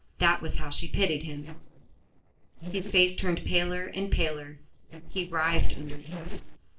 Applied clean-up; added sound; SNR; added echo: neural separator model SepFormer DNS4.